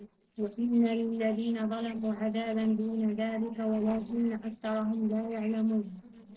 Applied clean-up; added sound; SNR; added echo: neural separator model SepFormer DNS4.